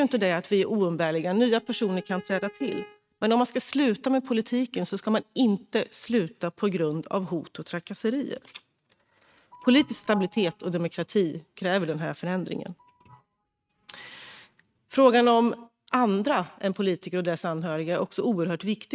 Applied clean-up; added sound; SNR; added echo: neural mask model RNNoise.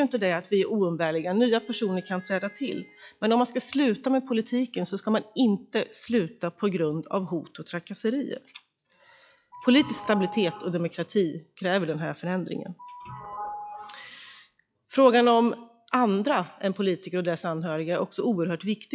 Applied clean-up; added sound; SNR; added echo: classical method log-MMSE.